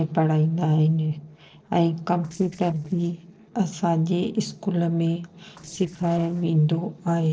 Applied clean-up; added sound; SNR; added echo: neural separator model SepFormer DNS4.